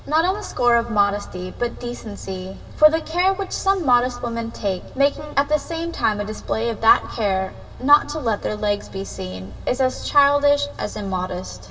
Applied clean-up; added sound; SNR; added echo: none; none; none; reverberation time 2.9 s.